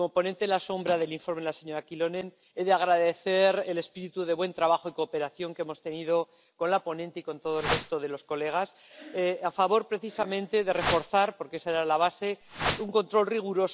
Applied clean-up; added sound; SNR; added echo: none; Whoosh, swoosh, swish; 3 dB; none.